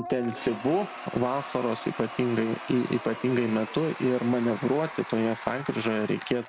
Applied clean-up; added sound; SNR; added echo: none; Applause / Crowd / Cheering; 13 dB; none.